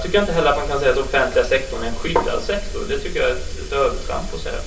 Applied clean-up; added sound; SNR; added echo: none; none; none; reverberation time 0.3 s.